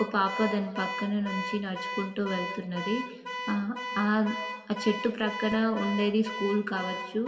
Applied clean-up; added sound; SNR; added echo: none; Alarm / Car; 8 dB; reverberation time 1.7 s.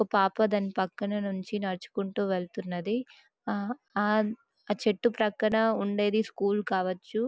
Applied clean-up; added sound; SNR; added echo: none; none; none; none.